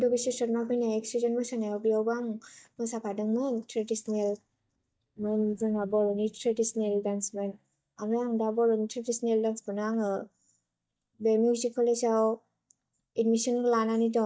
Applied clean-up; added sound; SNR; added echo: neural mask model DeepFilterNet 3.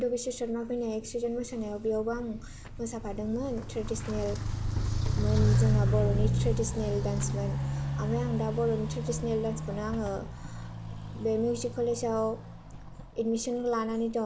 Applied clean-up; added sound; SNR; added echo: none; Walk, footsteps; -1 dB; none.